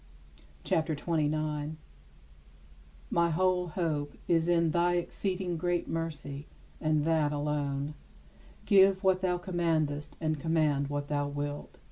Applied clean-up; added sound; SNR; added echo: none; none; none; none.